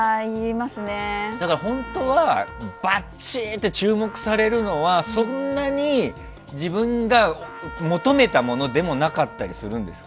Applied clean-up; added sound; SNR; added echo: none; Trumpet; 17 dB; none.